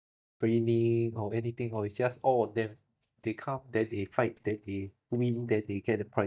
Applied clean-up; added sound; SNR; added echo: neural mask model DeepFilterNet 3.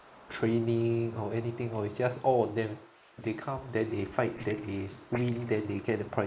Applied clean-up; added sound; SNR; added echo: neural mask model Resemble Enhance denoiser.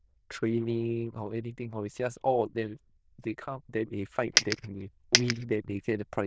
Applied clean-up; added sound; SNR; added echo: neural diffusion model UNIVERSE++.